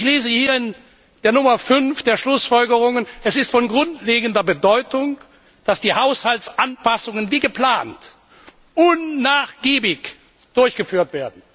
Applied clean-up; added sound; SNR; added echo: none; none; none; none.